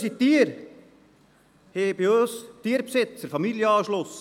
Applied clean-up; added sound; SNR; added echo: none; none; none; none.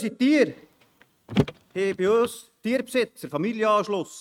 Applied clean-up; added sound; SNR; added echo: neural mask model RNNoise.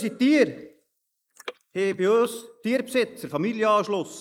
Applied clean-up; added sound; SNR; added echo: neural mask model Resemble Enhance denoiser.